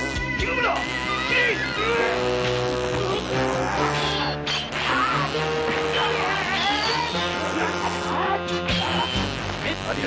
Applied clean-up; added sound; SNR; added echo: none; Fart; 9 dB; none.